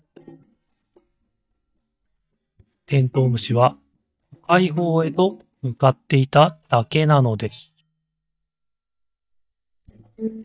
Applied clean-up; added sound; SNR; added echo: neural mask model DeepFilterNet 3.